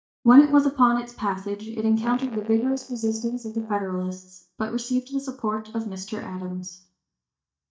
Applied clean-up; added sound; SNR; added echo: neural mask model DeepFilterNet 3.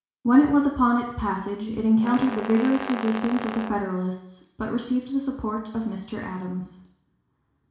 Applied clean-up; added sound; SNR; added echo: none; Brass instrument; 10 dB; reverberation time 0.7 s.